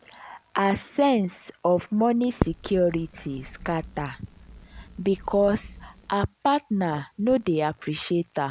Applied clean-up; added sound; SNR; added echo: none; Crackle; 14 dB; none.